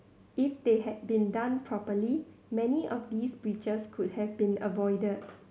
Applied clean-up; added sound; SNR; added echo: none; none; none; none.